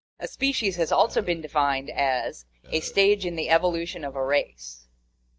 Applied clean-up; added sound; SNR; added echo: neural mask model DeepFilterNet 3.